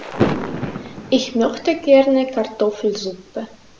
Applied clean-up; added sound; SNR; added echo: neural mask model Resemble Enhance denoiser.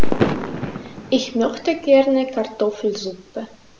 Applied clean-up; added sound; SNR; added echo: none; Fireworks; 1 dB; none.